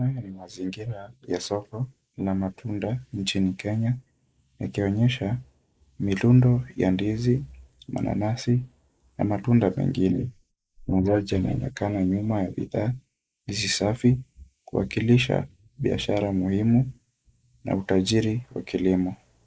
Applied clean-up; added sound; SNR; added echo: neural mask model Resemble Enhance denoiser.